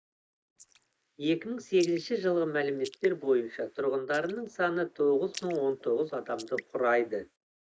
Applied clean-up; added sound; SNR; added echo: neural mask model Resemble Enhance denoiser.